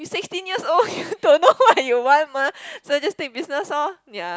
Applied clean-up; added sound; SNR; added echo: none; none; none; none.